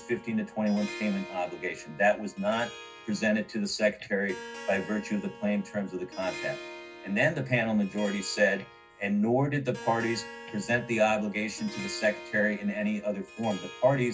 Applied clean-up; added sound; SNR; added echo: none; Harp; 15 dB; reverberation time 0.4 s.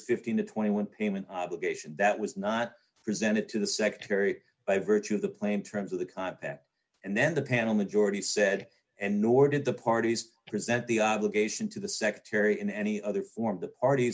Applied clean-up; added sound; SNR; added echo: none; none; none; none.